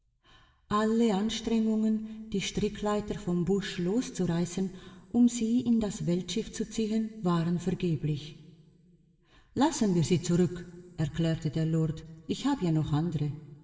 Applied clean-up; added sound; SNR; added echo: none; none; none; reverberation time 2.0 s.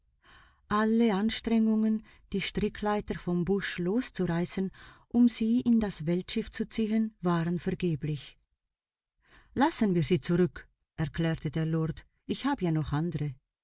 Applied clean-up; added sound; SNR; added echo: none; none; none; none.